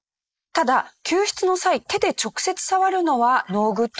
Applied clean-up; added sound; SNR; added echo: neural mask model Resemble Enhance denoiser.